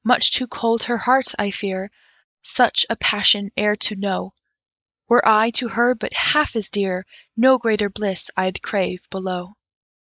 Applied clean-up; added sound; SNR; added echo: neural mask model Resemble Enhance denoiser.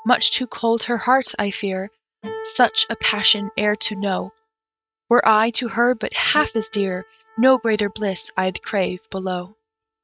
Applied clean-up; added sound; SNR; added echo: neural mask model RNNoise.